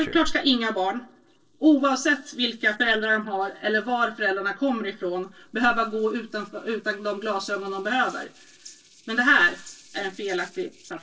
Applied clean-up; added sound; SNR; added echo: neural separator model SepFormer DNS4.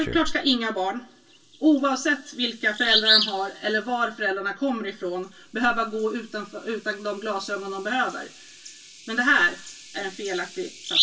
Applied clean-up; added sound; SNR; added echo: none; Bird vocalization, bird call, bird song; 5 dB; reverberation time 0.2 s.